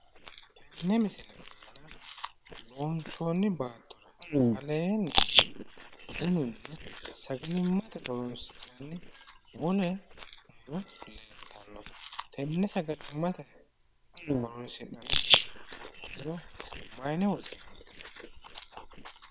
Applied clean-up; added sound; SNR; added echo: neural separator model SepFormer WHAM!.